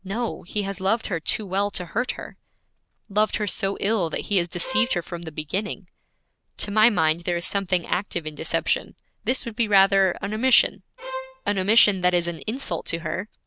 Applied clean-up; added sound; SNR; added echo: none; Bowed string instrument; 9 dB; none.